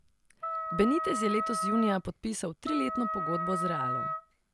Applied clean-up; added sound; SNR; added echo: none; Wind instrument, woodwind instrument; 1 dB; none.